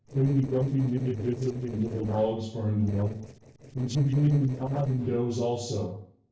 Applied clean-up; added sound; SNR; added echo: neural separator model SepFormer DNS4.